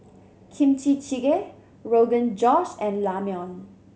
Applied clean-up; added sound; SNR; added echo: none; none; none; none.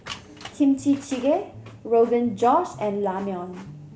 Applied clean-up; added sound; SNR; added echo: none; Guitar + Printer; 19 dB; none.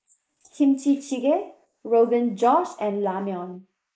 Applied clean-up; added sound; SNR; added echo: neural mask model Resemble Enhance denoiser.